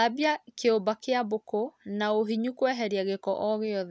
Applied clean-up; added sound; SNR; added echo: none; none; none; none.